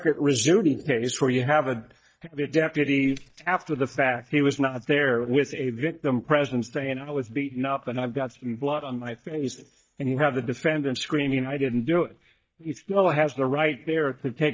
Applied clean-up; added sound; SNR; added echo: neural mask model DeepFilterNet 3.